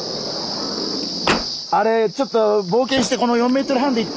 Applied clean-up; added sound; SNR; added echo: none; Sliding door; 9 dB; none.